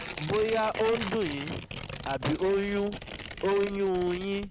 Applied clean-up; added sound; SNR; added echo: none; Tearing; 10 dB; none.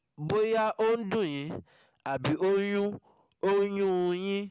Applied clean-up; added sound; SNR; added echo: none; none; none; none.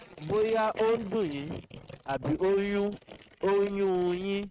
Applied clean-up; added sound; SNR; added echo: neural mask model RNNoise.